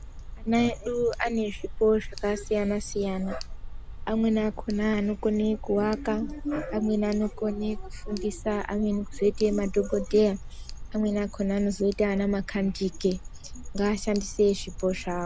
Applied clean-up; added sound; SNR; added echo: none; Tick; 10 dB; none.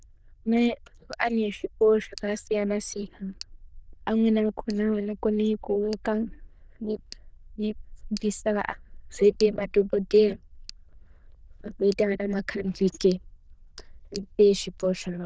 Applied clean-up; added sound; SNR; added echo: neural diffusion model UNIVERSE++.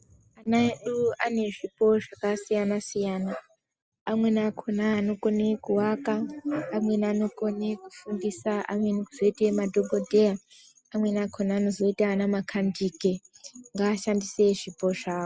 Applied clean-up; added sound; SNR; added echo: none; none; none; none.